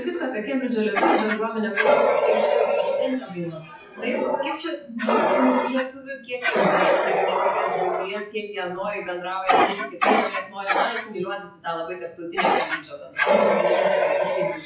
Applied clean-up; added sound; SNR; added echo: classical method WPE with log-MMSE.